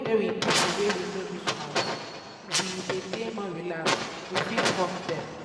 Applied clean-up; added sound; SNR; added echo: none; none; none; reverberation time 2.3 s.